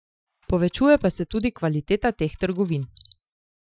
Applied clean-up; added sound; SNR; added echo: classical method Wiener filter.